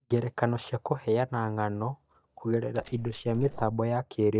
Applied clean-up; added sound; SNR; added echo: neural mask model DeepFilterNet 3.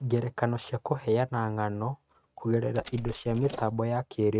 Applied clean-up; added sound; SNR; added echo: neural mask model RNNoise.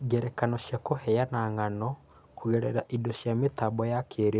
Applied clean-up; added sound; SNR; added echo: none; none; none; none.